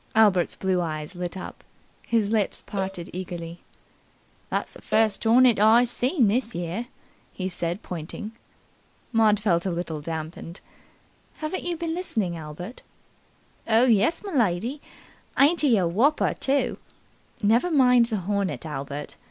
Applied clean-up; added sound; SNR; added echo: none; Cowbell; 15 dB; none.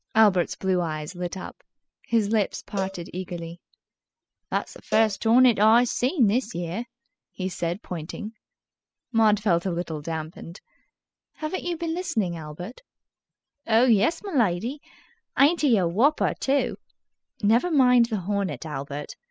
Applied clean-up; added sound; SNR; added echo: classical method spectral subtraction.